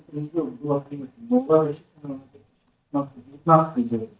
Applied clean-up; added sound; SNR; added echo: neural mask model DeepFilterNet 3.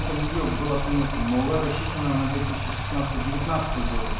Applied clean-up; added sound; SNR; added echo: none; Stream; 1 dB; reverberation time 1.1 s.